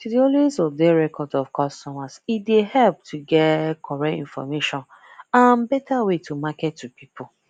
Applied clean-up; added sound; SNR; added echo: none; none; none; none.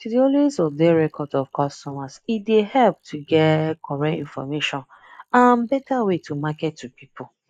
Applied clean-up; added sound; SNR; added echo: neural mask model Resemble Enhance denoiser.